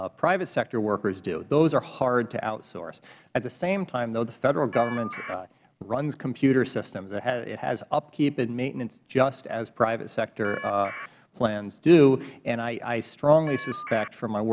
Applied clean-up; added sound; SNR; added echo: none; Telephone; 11 dB; none.